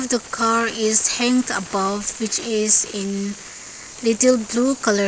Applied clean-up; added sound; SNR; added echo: neural mask model Resemble Enhance denoiser.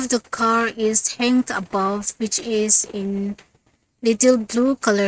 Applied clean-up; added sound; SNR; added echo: neural mask model RNNoise.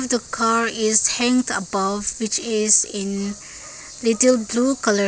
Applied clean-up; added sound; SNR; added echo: none; none; none; none.